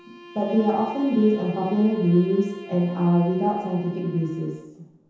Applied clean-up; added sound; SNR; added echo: none; Bowed string instrument; 20 dB; reverberation time 0.9 s.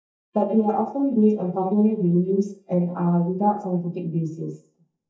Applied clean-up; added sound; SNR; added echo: neural mask model DeepFilterNet 3.